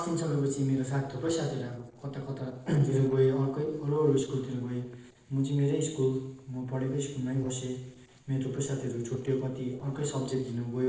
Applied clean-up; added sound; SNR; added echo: neural separator model SepFormer DNS4.